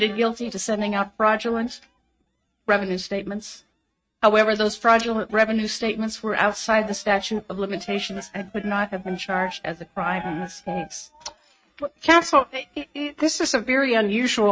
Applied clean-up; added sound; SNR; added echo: neural mask model RNNoise.